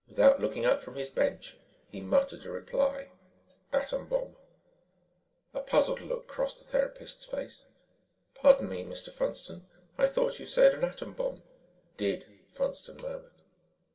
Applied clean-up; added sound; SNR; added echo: none; none; none; reverberation time 0.1 s.